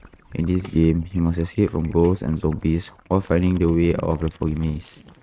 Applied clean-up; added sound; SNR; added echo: neural mask model RNNoise.